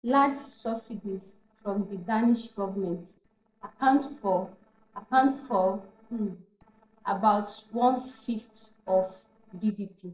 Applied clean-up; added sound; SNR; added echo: neural separator model SepFormer DNS4.